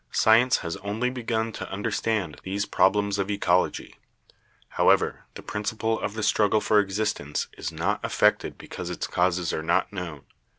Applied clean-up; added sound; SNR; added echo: none; none; none; none.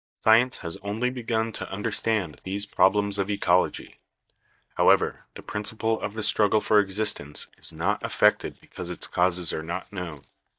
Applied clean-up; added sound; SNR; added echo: neural mask model DeepFilterNet 3.